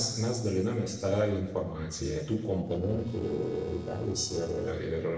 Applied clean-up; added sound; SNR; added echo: neural separator model SepFormer DNS4.